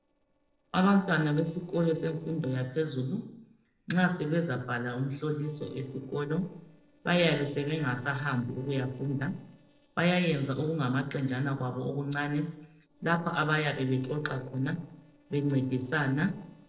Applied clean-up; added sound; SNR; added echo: neural separator model SepFormer DNS4.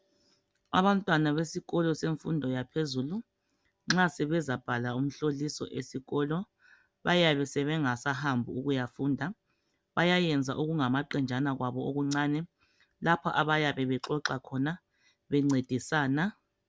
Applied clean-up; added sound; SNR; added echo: none; none; none; none.